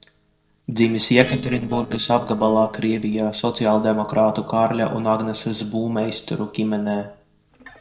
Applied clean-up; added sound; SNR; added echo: neural separator model SepFormer DNS4.